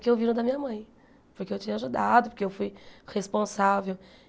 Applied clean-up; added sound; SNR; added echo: none; none; none; none.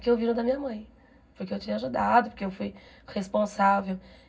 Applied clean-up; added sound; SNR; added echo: none; none; none; reverberation time 0.4 s.